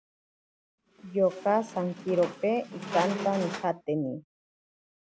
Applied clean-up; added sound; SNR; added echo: none; Squeak; 9 dB; none.